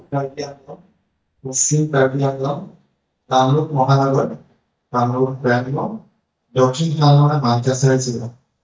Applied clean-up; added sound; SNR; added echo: neural mask model DeepFilterNet 3.